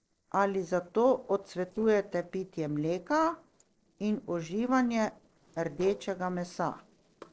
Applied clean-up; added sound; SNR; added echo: neural separator model SepFormer DNS4.